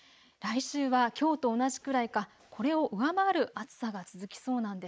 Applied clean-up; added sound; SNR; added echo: neural mask model Resemble Enhance denoiser.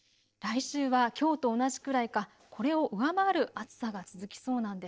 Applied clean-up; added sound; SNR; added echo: neural separator model SepFormer DNS4.